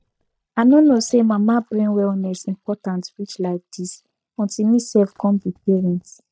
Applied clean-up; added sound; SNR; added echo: neural mask model DeepFilterNet 3.